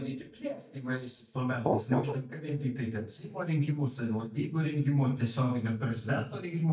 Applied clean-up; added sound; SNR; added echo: neural mask model DeepFilterNet 3.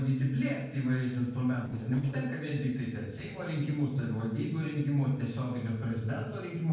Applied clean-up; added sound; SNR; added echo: neural separator model SepFormer DNS4.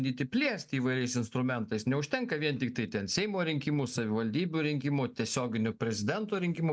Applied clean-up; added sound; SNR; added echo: none; none; none; none.